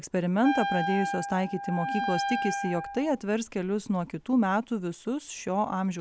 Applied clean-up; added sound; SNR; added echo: none; Wind instrument, woodwind instrument; 4 dB; none.